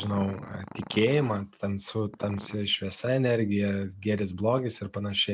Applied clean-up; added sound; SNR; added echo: none; Growling; 18 dB; none.